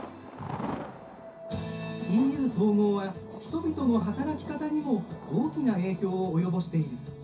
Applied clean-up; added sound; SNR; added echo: none; Thunder; 14 dB; reverberation time 0.3 s.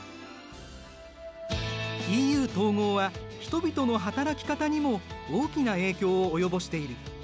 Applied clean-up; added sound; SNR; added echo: none; none; none; none.